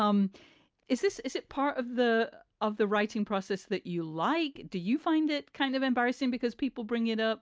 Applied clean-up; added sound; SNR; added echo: none; none; none; none.